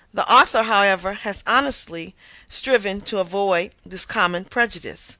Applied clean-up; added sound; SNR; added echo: none; none; none; none.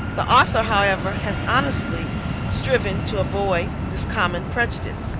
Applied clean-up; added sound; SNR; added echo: none; Fixed-wing aircraft, airplane; 2 dB; none.